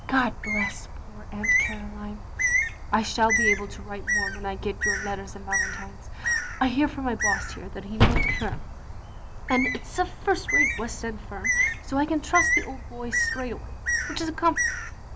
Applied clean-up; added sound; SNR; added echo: none; Bird + Slam; -2 dB; none.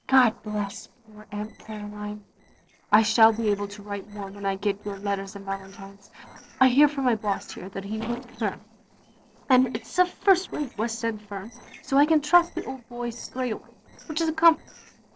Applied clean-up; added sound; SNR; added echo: neural separator model SepFormer DNS4.